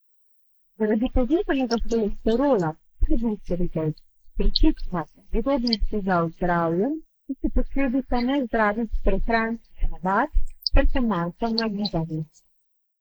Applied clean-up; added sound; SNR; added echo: neural mask model Resemble Enhance denoiser.